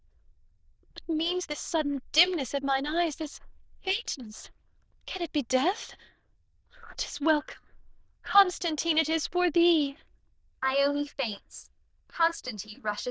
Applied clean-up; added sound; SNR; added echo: neural diffusion model UNIVERSE++.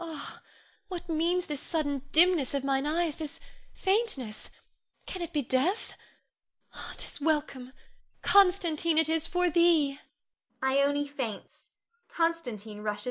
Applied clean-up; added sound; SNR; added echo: none; none; none; none.